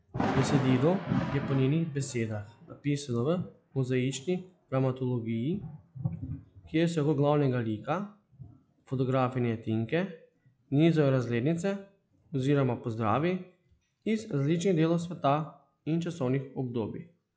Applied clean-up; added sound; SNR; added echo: classical method log-MMSE.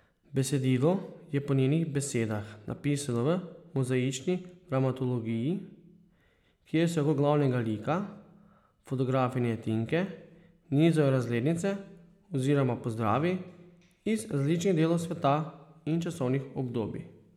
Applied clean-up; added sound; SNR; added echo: none; none; none; none.